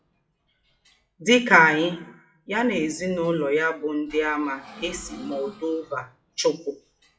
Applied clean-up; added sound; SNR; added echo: classical method WPE with log-MMSE.